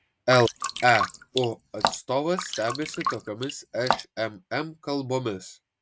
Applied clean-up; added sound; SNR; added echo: neural mask model RNNoise.